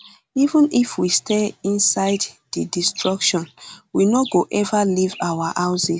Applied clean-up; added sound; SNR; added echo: none; none; none; none.